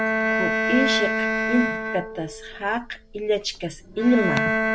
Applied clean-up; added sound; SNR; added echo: none; Bowed string instrument; 0 dB; none.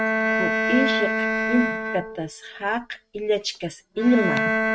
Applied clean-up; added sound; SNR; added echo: neural mask model RNNoise.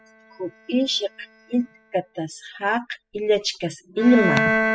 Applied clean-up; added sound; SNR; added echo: classical method spectral subtraction.